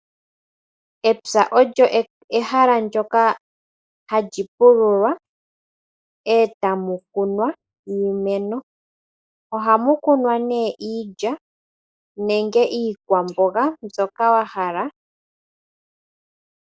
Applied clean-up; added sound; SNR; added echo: neural mask model Resemble Enhance denoiser.